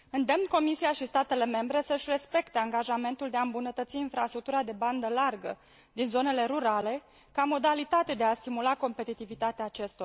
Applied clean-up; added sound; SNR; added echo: none; none; none; none.